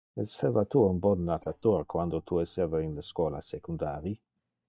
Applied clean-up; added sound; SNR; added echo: neural mask model DeepFilterNet 3.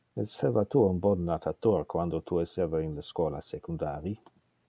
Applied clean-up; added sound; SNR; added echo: none; none; none; none.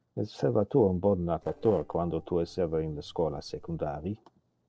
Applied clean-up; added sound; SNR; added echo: neural separator model SepFormer DNS4.